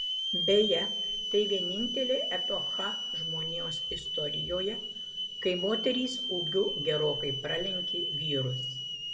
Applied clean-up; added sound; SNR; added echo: none; Hiss / Alarm; 1 dB; reverberation time 1.3 s.